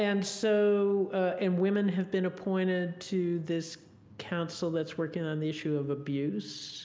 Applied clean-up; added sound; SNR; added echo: none; none; none; none.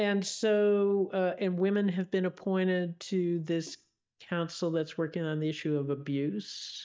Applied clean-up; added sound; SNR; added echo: neural mask model DeepFilterNet 3.